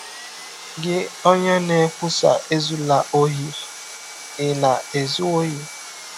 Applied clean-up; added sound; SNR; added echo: none; Sawing; 15 dB; none.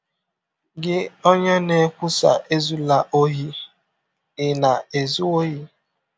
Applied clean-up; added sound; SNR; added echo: none; none; none; none.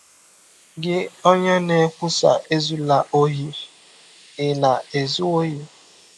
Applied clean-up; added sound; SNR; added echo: neural mask model Resemble Enhance denoiser.